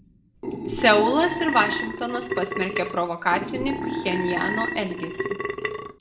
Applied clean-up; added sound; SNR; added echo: none; Burping, eructation; 4 dB; reverberation time 0.5 s.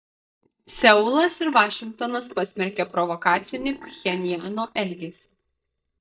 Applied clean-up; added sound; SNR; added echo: neural mask model DeepFilterNet 3.